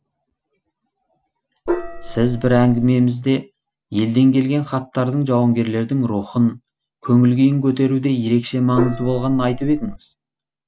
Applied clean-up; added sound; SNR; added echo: none; Gong; 7 dB; none.